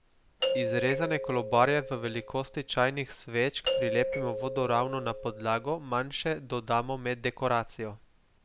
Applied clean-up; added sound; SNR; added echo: none; Doorbell; 4 dB; none.